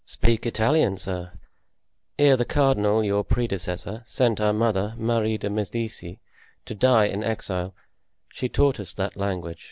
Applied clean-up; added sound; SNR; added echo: none; none; none; none.